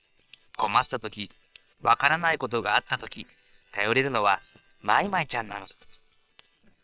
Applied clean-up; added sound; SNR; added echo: neural separator model SepFormer WHAM!.